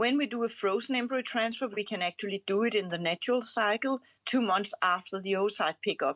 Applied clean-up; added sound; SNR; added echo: none; none; none; none.